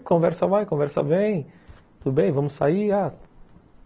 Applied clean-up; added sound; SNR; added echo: none; none; none; none.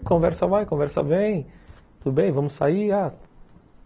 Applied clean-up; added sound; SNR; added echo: none; Boom; 20 dB; none.